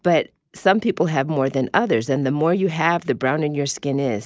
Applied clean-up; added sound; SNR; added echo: none; none; none; none.